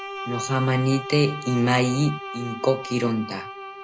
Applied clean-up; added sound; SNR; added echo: none; Bowed string instrument; 10 dB; none.